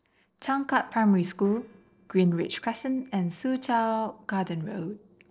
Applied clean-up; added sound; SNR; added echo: neural separator model SepFormer DNS4.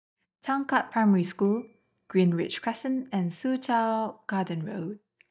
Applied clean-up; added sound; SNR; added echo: neural mask model DeepFilterNet 3.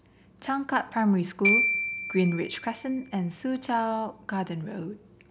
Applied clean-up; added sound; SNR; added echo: none; Glockenspiel; 2 dB; none.